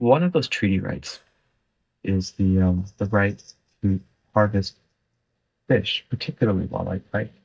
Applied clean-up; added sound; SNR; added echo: neural mask model DeepFilterNet 3.